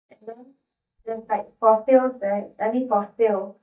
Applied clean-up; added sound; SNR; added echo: neural mask model DeepFilterNet 3.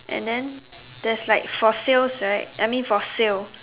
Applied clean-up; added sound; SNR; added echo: none; none; none; none.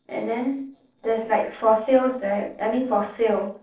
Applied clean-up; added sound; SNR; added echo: neural separator model SepFormer DNS4.